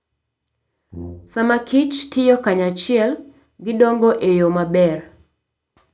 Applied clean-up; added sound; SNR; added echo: none; Brass instrument; 18 dB; none.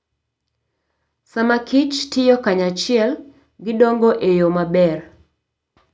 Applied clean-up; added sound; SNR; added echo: none; none; none; none.